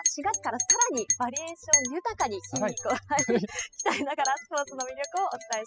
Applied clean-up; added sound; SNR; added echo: classical method spectral subtraction.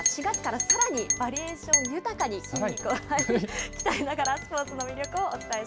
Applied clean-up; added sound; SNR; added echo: none; Chink, clink; 2 dB; none.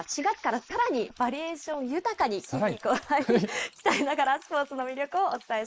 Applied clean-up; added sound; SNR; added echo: neural mask model Resemble Enhance denoiser.